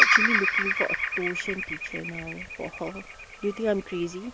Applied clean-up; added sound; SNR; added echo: none; Bird vocalization, bird call, bird song; -5 dB; none.